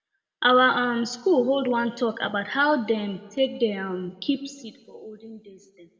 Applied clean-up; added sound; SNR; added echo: none; none; none; reverberation time 0.9 s.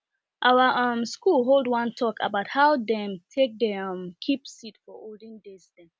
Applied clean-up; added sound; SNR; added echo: none; none; none; none.